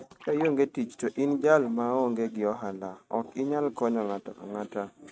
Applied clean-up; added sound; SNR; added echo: neural mask model RNNoise.